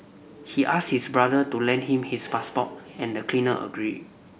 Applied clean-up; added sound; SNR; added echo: none; none; none; none.